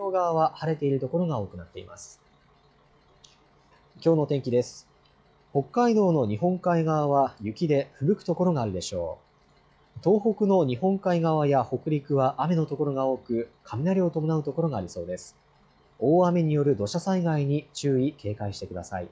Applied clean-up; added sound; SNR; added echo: classical method log-MMSE.